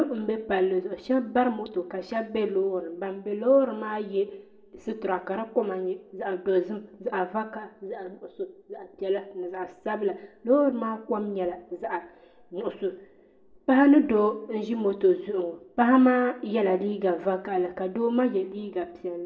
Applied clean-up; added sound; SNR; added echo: none; none; none; reverberation time 0.6 s.